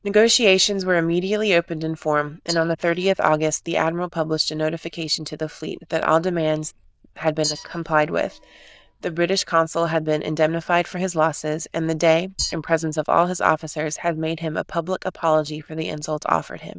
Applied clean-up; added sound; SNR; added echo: neural diffusion model UNIVERSE++.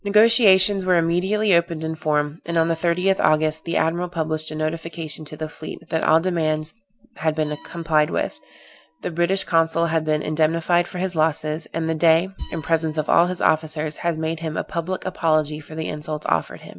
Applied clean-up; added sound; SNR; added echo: none; Glass; 18 dB; none.